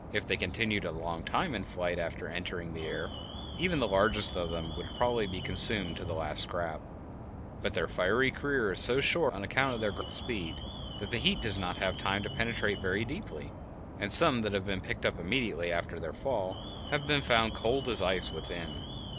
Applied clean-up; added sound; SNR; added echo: none; Alarm; 9 dB; none.